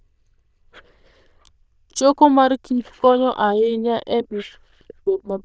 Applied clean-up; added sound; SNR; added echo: neural diffusion model UNIVERSE++.